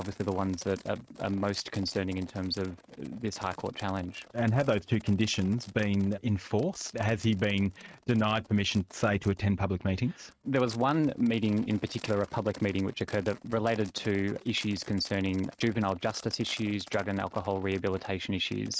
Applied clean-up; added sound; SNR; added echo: neural mask model RNNoise.